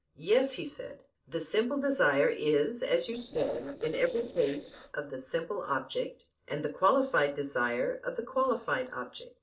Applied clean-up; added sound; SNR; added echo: neural separator model SepFormer DNS4.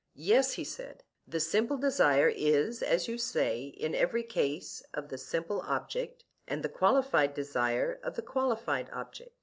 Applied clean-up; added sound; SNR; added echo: none; none; none; none.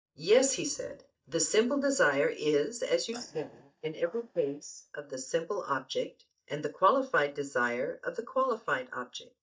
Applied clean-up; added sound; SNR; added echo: neural mask model DeepFilterNet 3.